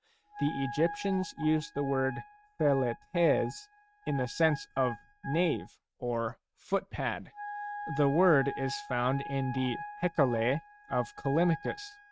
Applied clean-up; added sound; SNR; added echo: neural mask model RNNoise.